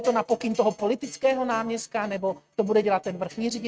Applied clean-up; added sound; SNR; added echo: neural mask model RNNoise.